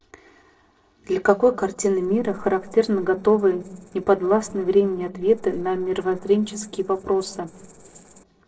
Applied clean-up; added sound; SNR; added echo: neural separator model SepFormer DNS4.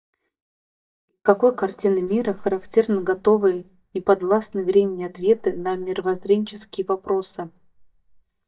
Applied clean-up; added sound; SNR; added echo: neural mask model DeepFilterNet 3.